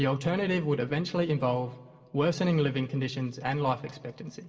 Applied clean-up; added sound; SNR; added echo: none; none; none; reverberation time 1.3 s.